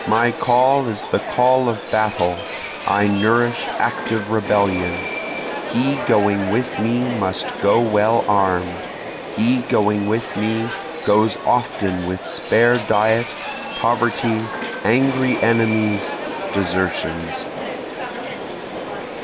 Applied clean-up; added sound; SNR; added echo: none; Subway, metro, underground; 7 dB; none.